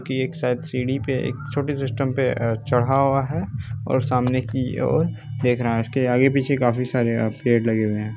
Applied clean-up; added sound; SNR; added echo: none; none; none; none.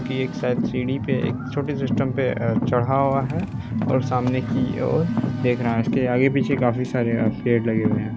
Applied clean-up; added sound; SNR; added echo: none; Car; 4 dB; none.